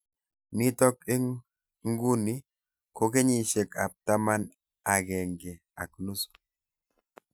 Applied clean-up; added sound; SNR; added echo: none; none; none; none.